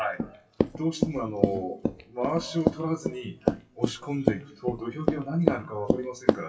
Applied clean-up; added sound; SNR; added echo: classical method WPE with log-MMSE.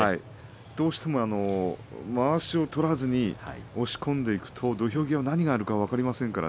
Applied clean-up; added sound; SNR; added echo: none; none; none; none.